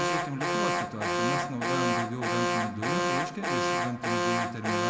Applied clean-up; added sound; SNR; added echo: none; Alarm; -5 dB; none.